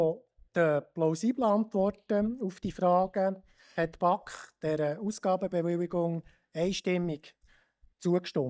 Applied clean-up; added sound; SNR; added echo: neural mask model DeepFilterNet 3.